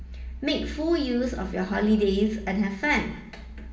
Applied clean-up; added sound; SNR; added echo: none; none; none; reverberation time 1.9 s.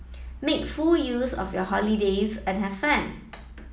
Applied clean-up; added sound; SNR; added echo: none; none; none; none.